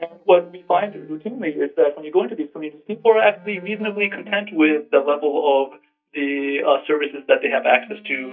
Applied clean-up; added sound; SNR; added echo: neural mask model DeepFilterNet 3.